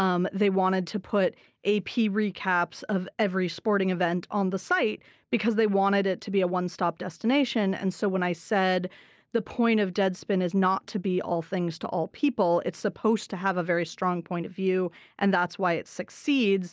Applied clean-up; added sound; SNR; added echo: none; none; none; none.